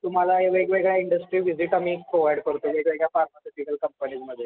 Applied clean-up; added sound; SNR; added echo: none; none; none; none.